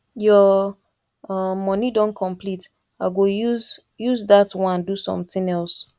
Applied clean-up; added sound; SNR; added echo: none; none; none; none.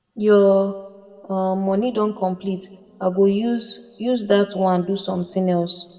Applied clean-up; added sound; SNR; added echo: none; none; none; reverberation time 1.2 s.